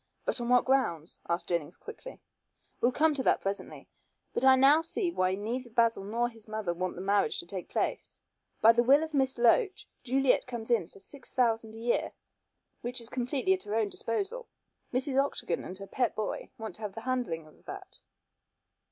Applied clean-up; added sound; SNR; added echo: none; none; none; none.